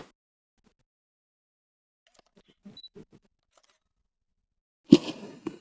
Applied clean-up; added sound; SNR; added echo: neural mask model RNNoise.